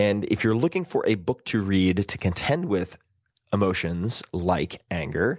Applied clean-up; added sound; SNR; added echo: none; none; none; none.